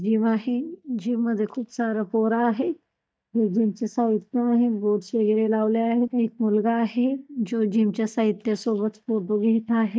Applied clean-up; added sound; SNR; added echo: neural mask model DeepFilterNet 3.